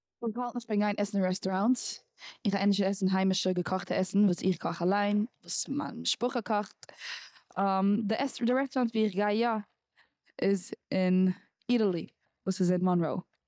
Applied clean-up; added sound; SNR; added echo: neural mask model DeepFilterNet 3.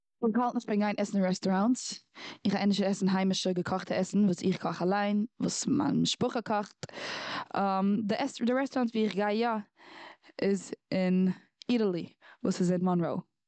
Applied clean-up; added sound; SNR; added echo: none; none; none; none.